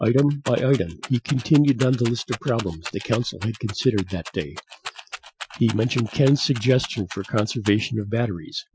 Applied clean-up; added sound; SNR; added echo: classical method Wiener filter.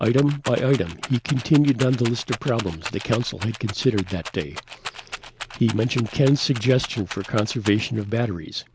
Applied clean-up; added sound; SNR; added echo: none; Rattle; 14 dB; none.